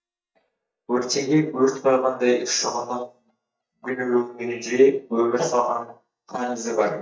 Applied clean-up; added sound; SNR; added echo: neural mask model DeepFilterNet 3.